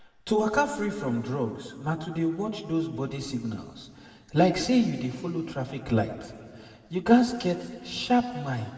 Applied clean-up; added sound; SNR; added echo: none; none; none; reverberation time 1.7 s.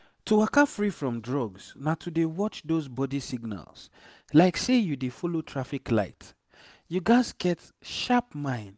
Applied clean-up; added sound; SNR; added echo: none; none; none; none.